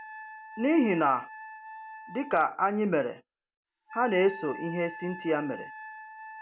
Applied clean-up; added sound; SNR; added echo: none; Wind instrument, woodwind instrument; 14 dB; none.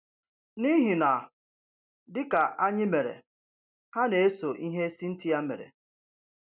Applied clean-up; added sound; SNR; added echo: none; none; none; none.